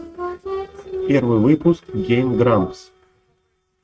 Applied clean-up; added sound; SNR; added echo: neural mask model RNNoise.